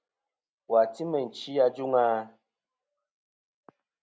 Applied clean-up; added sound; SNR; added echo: none; none; none; none.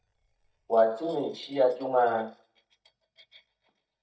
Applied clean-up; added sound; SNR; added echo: neural mask model DeepFilterNet 3.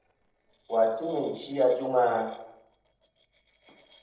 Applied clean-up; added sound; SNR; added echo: neural separator model SepFormer DNS4.